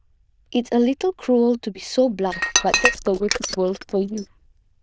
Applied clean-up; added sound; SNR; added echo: neural diffusion model UNIVERSE++.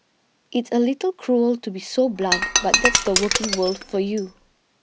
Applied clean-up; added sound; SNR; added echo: none; Shatter; 0 dB; none.